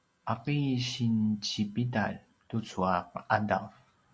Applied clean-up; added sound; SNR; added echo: none; none; none; none.